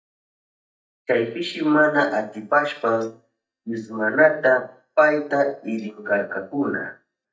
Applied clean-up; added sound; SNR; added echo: neural mask model DeepFilterNet 3.